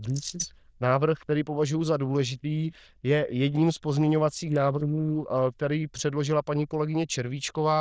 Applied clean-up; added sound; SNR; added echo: neural diffusion model UNIVERSE++.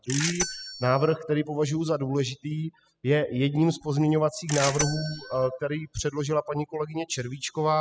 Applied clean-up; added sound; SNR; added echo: classical method spectral subtraction.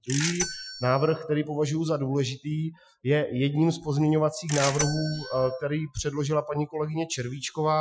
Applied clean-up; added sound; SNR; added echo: classical method Wiener filter.